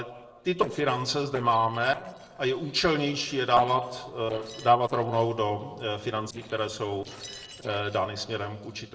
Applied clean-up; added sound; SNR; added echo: neural separator model SepFormer DNS4.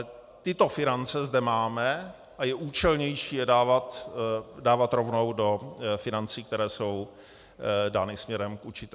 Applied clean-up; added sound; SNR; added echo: none; none; none; none.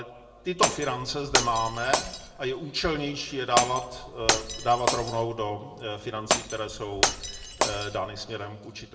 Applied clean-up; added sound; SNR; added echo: none; Glass; 0 dB; reverberation time 1.1 s.